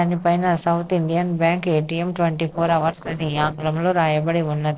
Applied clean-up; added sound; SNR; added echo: neural separator model SepFormer DNS4.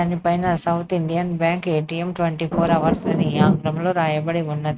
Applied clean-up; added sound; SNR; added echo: neural mask model RNNoise.